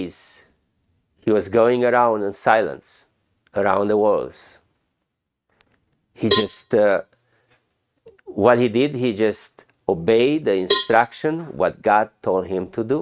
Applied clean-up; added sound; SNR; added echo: neural mask model RNNoise.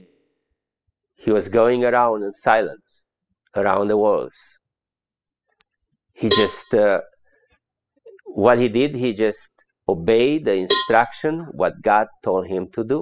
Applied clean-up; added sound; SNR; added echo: classical method spectral subtraction.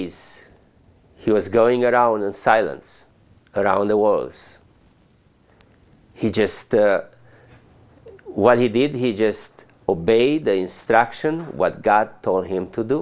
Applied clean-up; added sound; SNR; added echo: none; none; none; none.